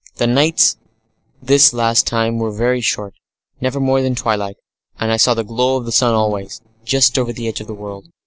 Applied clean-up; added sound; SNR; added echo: neural separator model SepFormer DNS4.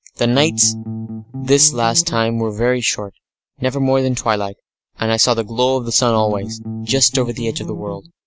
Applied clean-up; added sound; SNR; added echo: neural mask model RNNoise.